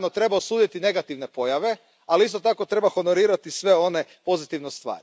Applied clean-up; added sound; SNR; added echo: none; none; none; none.